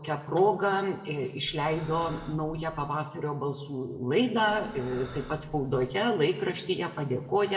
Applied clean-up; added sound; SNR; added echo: none; Breathing; 16 dB; reverberation time 1.0 s.